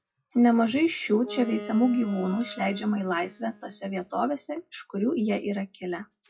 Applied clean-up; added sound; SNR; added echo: classical method WPE with log-MMSE.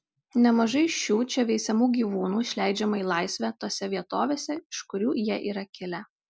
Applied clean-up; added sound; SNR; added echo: none; none; none; none.